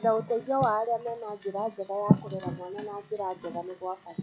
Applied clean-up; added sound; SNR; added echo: classical method log-MMSE.